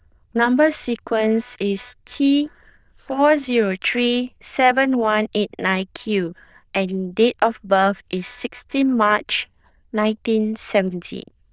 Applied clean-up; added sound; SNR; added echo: neural diffusion model UNIVERSE++.